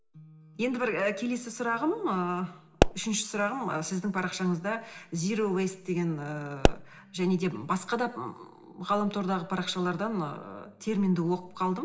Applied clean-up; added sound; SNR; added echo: none; Explosion; -1 dB; reverberation time 0.9 s.